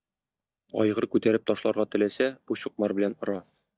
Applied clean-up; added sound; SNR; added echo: neural mask model DeepFilterNet 3.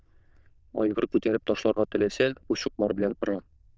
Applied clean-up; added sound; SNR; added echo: neural diffusion model UNIVERSE++.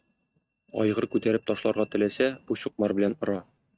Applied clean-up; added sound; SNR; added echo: neural mask model RNNoise.